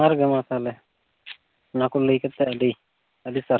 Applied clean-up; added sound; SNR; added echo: none; none; none; none.